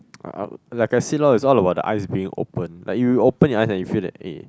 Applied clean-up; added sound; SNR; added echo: none; none; none; none.